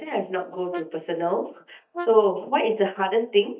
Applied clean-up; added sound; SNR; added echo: neural mask model DeepFilterNet 3.